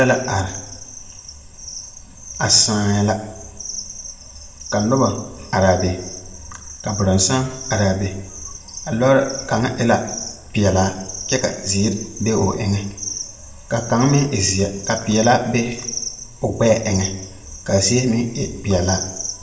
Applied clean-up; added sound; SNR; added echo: none; none; none; reverberation time 1.0 s.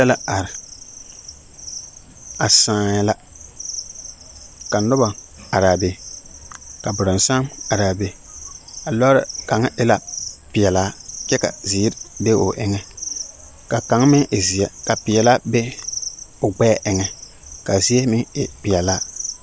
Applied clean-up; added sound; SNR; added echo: none; none; none; none.